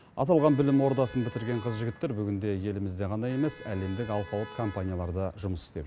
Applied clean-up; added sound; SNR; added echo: none; Motor vehicle (road); 19 dB; none.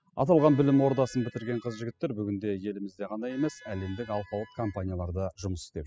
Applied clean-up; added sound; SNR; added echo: classical method spectral subtraction.